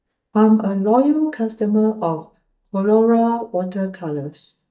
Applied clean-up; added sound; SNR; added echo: neural mask model DeepFilterNet 3.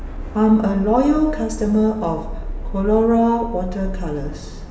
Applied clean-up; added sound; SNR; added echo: none; Subway, metro, underground; 9 dB; reverberation time 1.0 s.